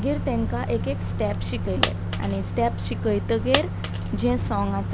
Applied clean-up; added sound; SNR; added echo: none; Coin (dropping) + Microwave oven; 1 dB; none.